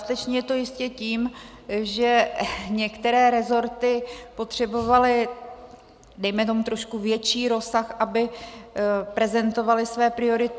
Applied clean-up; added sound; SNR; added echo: none; none; none; none.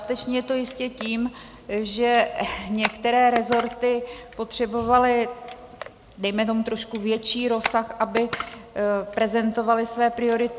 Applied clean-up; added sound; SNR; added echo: none; Camera; 13 dB; none.